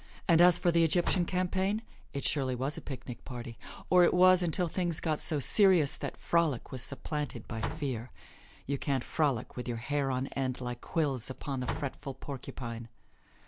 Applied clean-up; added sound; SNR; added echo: none; Slam; 12 dB; none.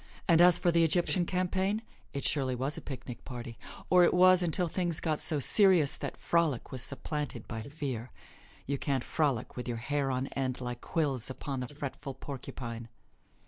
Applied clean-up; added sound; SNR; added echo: neural mask model Resemble Enhance denoiser.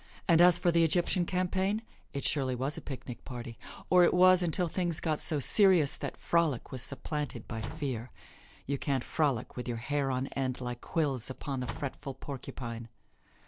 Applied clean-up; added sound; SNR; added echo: neural separator model SepFormer DNS4.